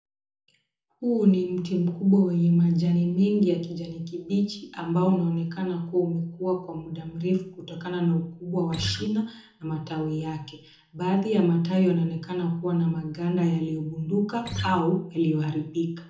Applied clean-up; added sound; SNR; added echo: none; Acoustic guitar; 6 dB; reverberation time 0.6 s.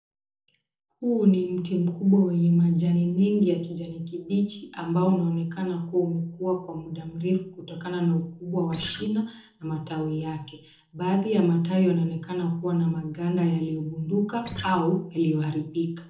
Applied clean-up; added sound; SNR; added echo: neural separator model SepFormer DNS4.